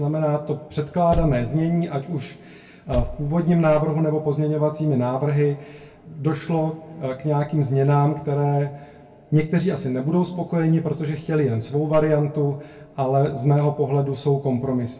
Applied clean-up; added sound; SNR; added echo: none; Slam / Car; 9 dB; reverberation time 0.2 s.